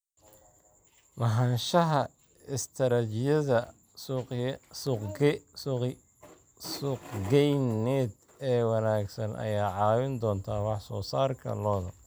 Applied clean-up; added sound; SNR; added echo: none; none; none; none.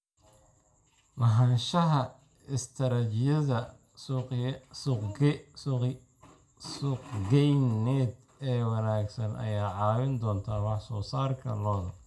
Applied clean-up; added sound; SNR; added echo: none; none; none; reverberation time 0.3 s.